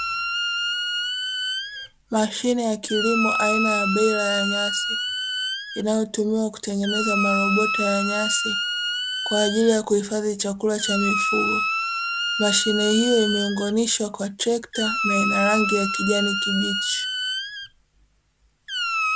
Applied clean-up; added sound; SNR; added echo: none; Squeak; 2 dB; none.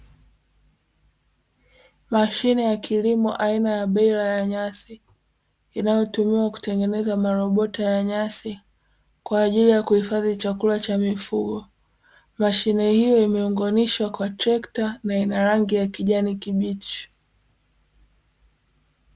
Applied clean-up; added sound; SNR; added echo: none; none; none; none.